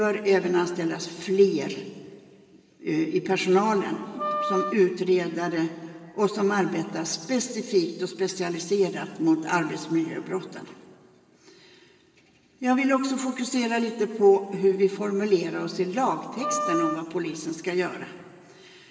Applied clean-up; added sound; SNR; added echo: none; Wind instrument, woodwind instrument; 6 dB; reverberation time 2.4 s.